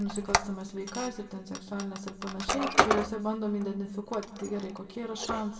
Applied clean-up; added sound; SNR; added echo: none; Squeak; -1 dB; reverberation time 1.6 s.